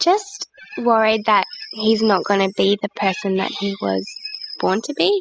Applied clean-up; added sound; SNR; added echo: classical method spectral subtraction.